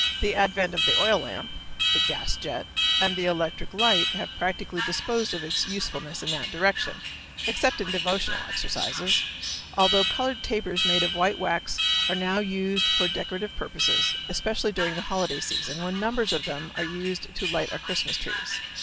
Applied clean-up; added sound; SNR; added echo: none; Alarm; 1 dB; none.